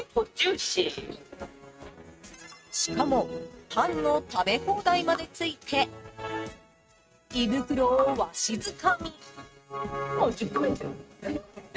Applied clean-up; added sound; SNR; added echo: neural mask model RNNoise.